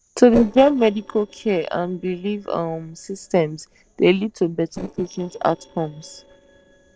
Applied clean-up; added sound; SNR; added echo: neural separator model SepFormer DNS4.